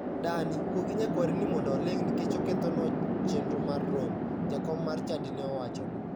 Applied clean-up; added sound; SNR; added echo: none; Chatter / Traffic noise, roadway noise / Train; -4 dB; none.